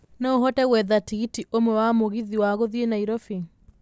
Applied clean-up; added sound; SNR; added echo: none; none; none; none.